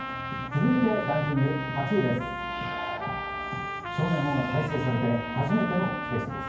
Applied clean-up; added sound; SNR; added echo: none; Trumpet; 6 dB; reverberation time 0.9 s.